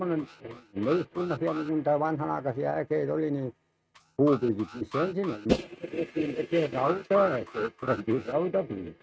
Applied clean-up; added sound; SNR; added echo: neural mask model RNNoise.